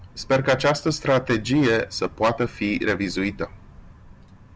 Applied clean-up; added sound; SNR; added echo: none; none; none; none.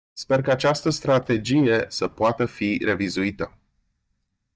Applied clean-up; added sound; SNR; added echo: neural mask model DeepFilterNet 3.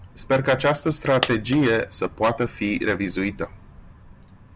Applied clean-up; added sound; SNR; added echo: none; Coin (dropping); 9 dB; none.